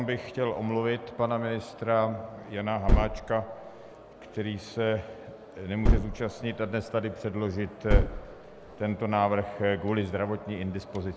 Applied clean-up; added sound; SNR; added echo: none; Gunshot, gunfire; -4 dB; none.